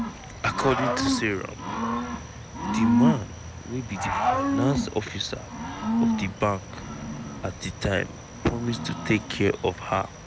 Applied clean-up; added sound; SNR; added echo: none; Cricket / Growling; -1 dB; none.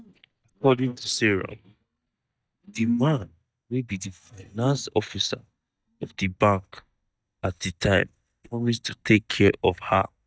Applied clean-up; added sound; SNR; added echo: neural mask model DeepFilterNet 3.